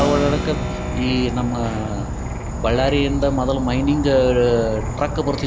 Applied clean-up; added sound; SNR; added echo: none; Keyboard (musical) + Insect / Frog; 4 dB; none.